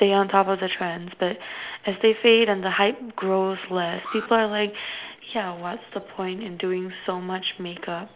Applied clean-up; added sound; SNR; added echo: neural mask model Resemble Enhance denoiser.